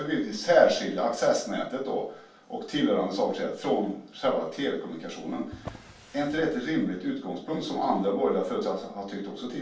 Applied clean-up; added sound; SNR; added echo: none; Drawer open or close; 19 dB; reverberation time 0.3 s.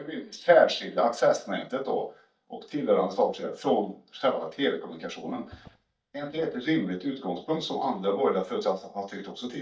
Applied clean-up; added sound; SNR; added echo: neural mask model DeepFilterNet 3.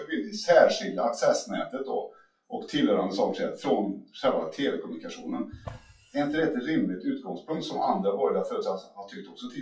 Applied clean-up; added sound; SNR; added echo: classical method WPE with log-MMSE.